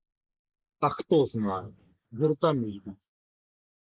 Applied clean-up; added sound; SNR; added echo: neural mask model Resemble Enhance denoiser.